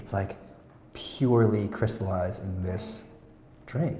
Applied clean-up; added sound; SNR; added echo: none; none; none; none.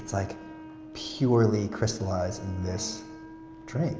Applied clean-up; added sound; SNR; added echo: none; Wind instrument, woodwind instrument; 16 dB; none.